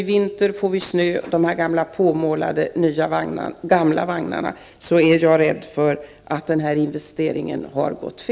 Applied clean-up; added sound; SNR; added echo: none; none; none; none.